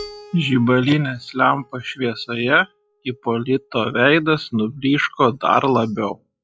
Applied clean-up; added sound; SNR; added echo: classical method log-MMSE.